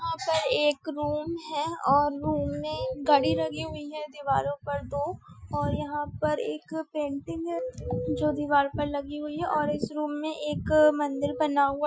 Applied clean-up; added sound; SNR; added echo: classical method Wiener filter.